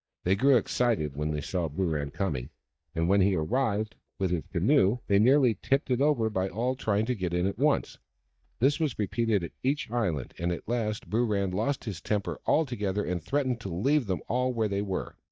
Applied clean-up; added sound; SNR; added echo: neural mask model DeepFilterNet 3.